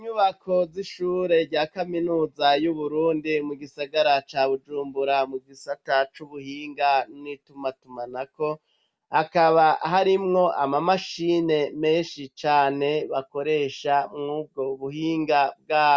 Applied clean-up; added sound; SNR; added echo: none; none; none; none.